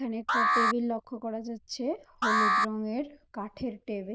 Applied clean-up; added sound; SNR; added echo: neural diffusion model UNIVERSE++.